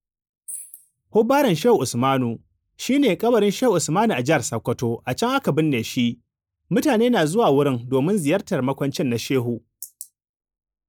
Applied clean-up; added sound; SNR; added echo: neural mask model Resemble Enhance denoiser.